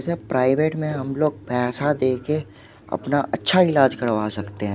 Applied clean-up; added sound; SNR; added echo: none; none; none; none.